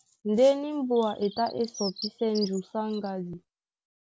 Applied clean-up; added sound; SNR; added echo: none; Bird; 15 dB; none.